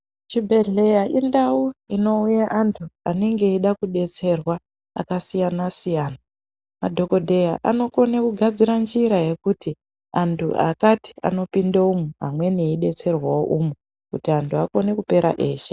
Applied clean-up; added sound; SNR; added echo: none; none; none; none.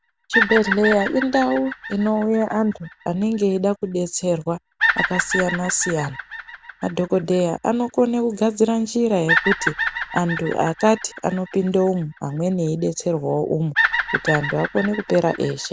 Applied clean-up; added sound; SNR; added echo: none; Bird vocalization, bird call, bird song; 6 dB; none.